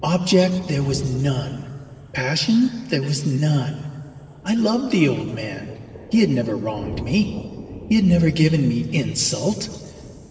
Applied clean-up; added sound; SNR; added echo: none; Thunder; 17 dB; reverberation time 2.5 s.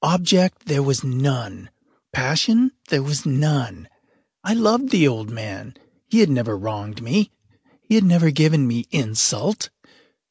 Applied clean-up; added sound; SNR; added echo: none; none; none; none.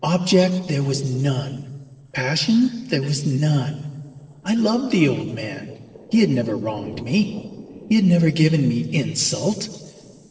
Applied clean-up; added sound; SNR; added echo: neural separator model SepFormer DNS4.